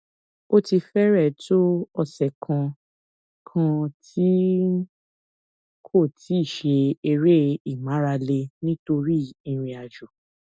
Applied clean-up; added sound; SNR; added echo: none; none; none; none.